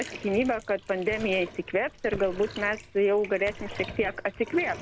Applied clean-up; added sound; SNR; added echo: none; Bathtub (filling or washing) + Walk, footsteps; 14 dB; none.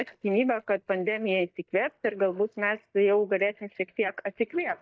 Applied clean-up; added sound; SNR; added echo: neural mask model DeepFilterNet 3.